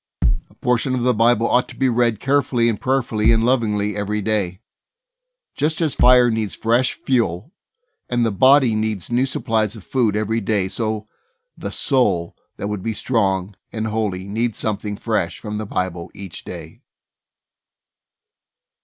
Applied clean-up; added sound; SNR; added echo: none; Bass drum; -3 dB; none.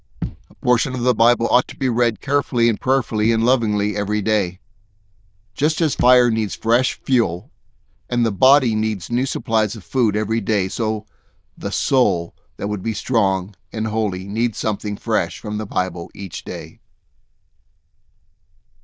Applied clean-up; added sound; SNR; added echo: neural diffusion model UNIVERSE++.